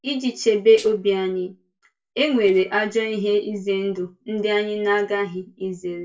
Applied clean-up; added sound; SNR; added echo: neural separator model SepFormer DNS4.